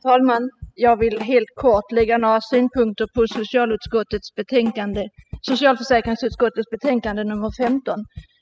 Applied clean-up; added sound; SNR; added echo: classical method spectral subtraction.